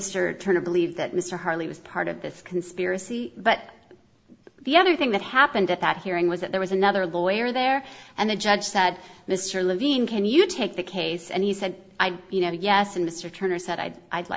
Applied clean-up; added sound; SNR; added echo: none; none; none; none.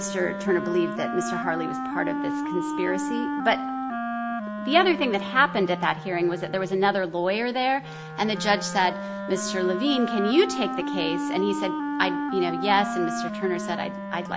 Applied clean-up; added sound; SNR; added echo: none; Wind instrument, woodwind instrument; 5 dB; none.